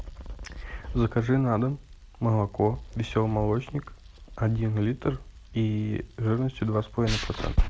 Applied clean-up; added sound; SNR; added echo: none; none; none; none.